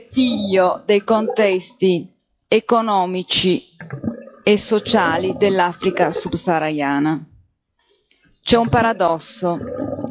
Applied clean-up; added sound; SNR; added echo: classical method log-MMSE.